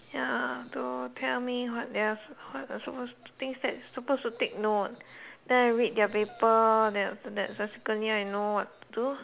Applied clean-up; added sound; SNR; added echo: none; none; none; none.